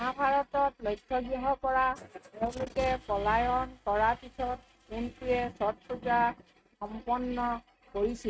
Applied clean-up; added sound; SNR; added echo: neural mask model RNNoise.